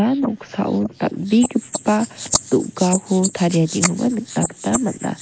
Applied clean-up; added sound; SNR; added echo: neural mask model Resemble Enhance denoiser.